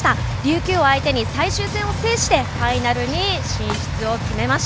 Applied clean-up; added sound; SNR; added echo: none; none; none; none.